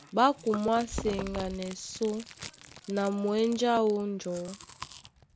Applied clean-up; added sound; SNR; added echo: none; Keys jangling + Chewing, mastication; 14 dB; none.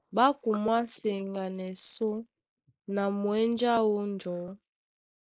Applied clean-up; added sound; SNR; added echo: neural mask model Resemble Enhance denoiser.